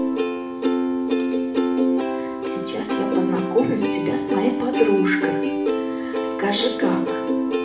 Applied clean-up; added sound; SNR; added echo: none; Plucked string instrument; -4 dB; reverberation time 0.9 s.